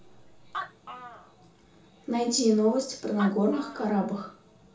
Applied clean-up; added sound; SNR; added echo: none; Animal; 16 dB; reverberation time 0.7 s.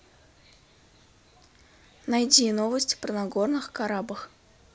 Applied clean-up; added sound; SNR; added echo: none; none; none; none.